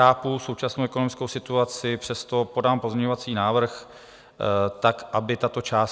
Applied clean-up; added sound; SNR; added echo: none; none; none; none.